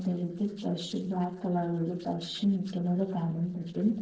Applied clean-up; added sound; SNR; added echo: neural separator model SepFormer DNS4.